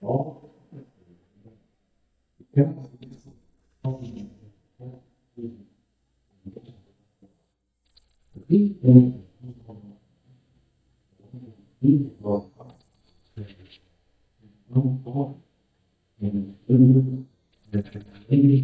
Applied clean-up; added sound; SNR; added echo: neural mask model DeepFilterNet 3.